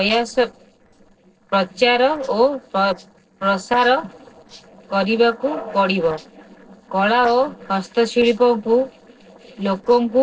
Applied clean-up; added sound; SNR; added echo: neural separator model SepFormer DNS4.